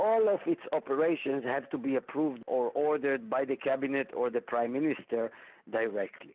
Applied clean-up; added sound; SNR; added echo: none; none; none; none.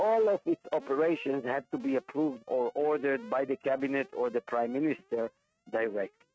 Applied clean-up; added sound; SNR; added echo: neural mask model RNNoise.